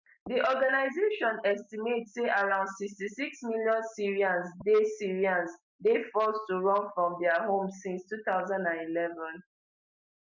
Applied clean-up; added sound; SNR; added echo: none; none; none; none.